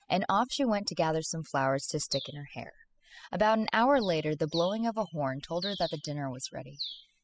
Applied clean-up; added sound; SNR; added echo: classical method spectral subtraction.